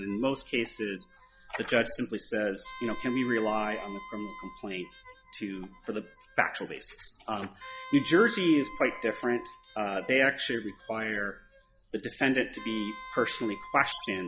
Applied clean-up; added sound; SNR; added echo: classical method log-MMSE.